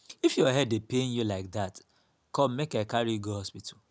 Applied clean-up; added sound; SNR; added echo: none; none; none; none.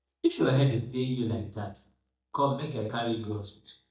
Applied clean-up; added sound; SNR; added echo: neural mask model DeepFilterNet 3.